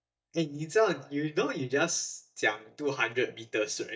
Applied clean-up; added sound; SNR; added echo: neural mask model DeepFilterNet 3.